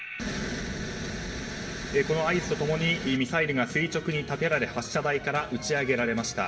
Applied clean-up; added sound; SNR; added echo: none; none; none; reverberation time 1.8 s.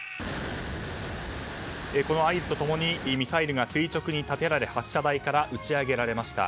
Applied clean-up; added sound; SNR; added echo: none; none; none; none.